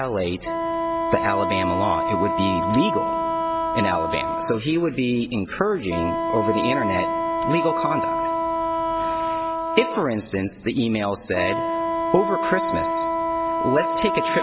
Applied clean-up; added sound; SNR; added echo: none; Wind instrument, woodwind instrument; 0 dB; none.